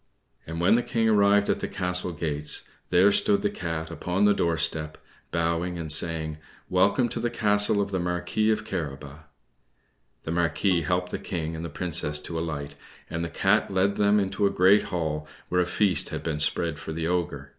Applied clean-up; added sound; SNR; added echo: none; Bowed string instrument; 17 dB; none.